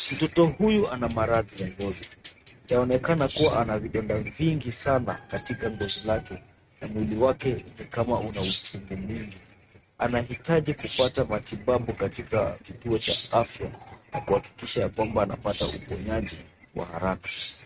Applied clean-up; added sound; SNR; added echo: neural mask model RNNoise.